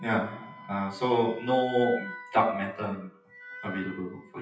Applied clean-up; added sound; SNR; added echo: classical method WPE with log-MMSE.